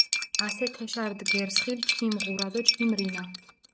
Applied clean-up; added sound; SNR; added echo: neural mask model RNNoise.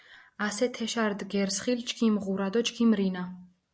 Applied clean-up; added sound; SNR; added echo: none; none; none; none.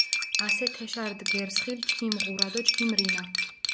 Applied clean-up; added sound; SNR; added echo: none; Cutlery, silverware; -5 dB; none.